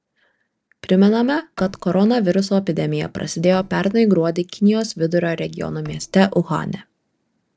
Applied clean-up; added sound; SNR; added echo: neural separator model SepFormer DNS4.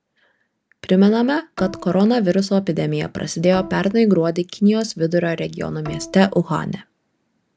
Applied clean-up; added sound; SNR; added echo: none; Bowed string instrument; 20 dB; none.